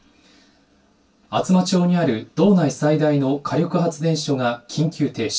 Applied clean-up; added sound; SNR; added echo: none; none; none; reverberation time 0.1 s.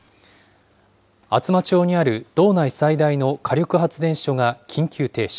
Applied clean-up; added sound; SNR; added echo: none; none; none; none.